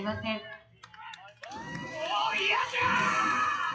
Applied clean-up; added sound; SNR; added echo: classical method WPE with log-MMSE.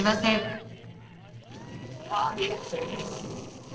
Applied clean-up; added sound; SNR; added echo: neural separator model SepFormer DNS4.